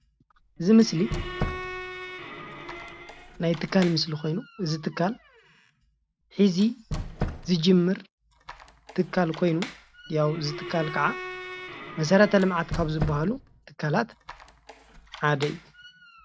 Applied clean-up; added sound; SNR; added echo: none; Squeak + Bowed string instrument; 11 dB; none.